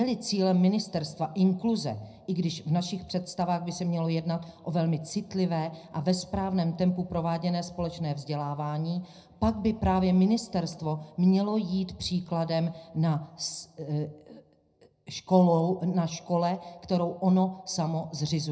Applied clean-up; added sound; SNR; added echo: none; none; none; reverberation time 0.3 s.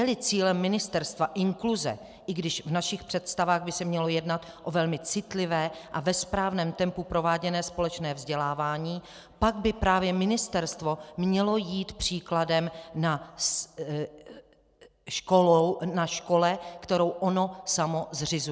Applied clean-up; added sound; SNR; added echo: none; none; none; none.